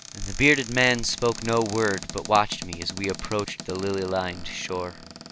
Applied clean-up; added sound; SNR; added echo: none; Cupboard open or close; 13 dB; none.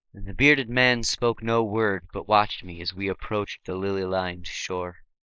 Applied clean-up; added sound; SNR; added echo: neural mask model Resemble Enhance denoiser.